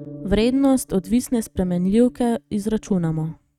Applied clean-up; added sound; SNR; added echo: neural mask model RNNoise.